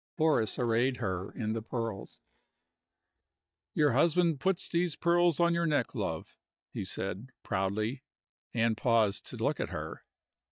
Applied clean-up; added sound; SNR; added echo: neural mask model DeepFilterNet 3.